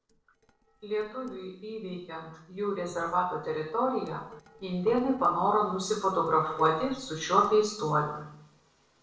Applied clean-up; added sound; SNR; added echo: neural separator model SepFormer DNS4.